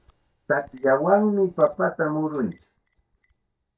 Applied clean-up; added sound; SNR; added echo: neural mask model DeepFilterNet 3.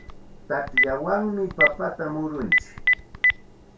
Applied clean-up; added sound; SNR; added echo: none; Telephone; -3 dB; reverberation time 0.2 s.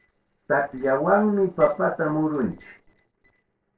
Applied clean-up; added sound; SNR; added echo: neural separator model SepFormer DNS4.